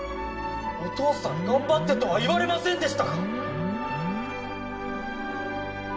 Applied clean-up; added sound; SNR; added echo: none; Alarm; 5 dB; reverberation time 0.4 s.